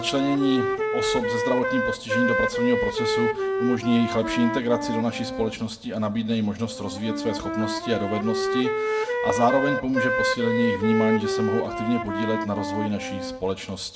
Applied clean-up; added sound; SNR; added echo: none; Wind instrument, woodwind instrument; 1 dB; reverberation time 0.4 s.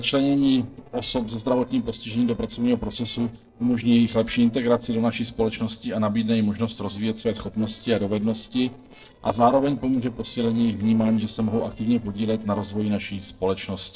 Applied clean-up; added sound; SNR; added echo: neural separator model SepFormer DNS4.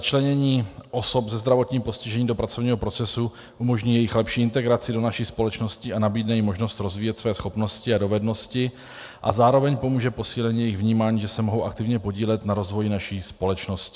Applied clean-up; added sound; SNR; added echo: none; none; none; none.